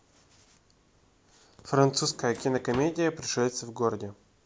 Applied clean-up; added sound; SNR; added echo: none; Drawer open or close; 17 dB; none.